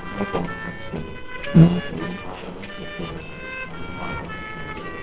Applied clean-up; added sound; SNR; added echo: neural separator model SepFormer WHAMR!.